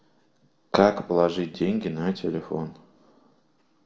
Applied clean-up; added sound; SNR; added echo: none; none; none; reverberation time 0.5 s.